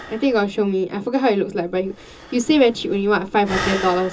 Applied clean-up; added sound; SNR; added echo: none; Breathing; 13 dB; reverberation time 0.2 s.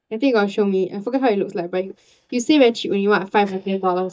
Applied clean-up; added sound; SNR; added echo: neural mask model DeepFilterNet 3.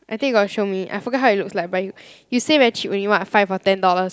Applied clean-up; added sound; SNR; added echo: none; none; none; none.